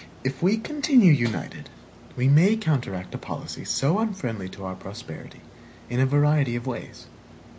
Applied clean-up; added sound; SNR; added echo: none; none; none; none.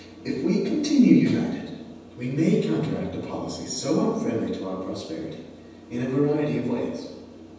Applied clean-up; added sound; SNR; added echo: none; none; none; reverberation time 1.1 s.